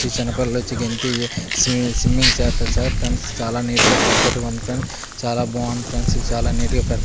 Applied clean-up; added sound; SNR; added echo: none; Wind + Fire; -3 dB; none.